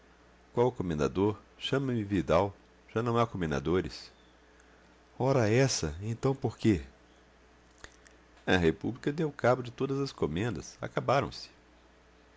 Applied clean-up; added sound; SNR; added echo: none; none; none; none.